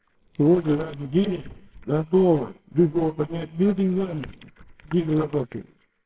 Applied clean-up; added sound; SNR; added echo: neural separator model SepFormer WHAMR!.